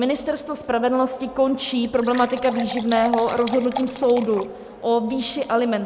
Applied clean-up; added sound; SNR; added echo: none; Fill (with liquid) / Water; 10 dB; none.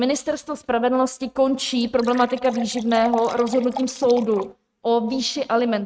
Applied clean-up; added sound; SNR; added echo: neural mask model RNNoise.